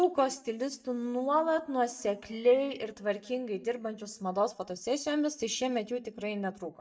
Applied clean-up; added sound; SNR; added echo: neural mask model DeepFilterNet 3.